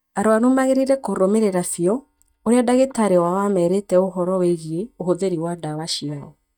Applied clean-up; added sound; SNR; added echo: neural mask model DeepFilterNet 3.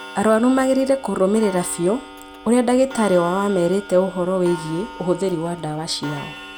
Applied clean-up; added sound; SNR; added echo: none; Clock; 16 dB; none.